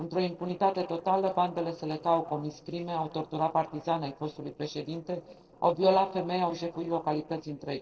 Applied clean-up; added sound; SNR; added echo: neural separator model SepFormer DNS4.